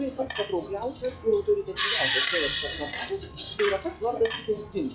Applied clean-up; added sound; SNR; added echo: classical method log-MMSE.